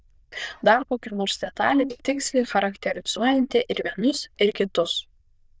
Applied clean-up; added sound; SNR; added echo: neural diffusion model UNIVERSE++.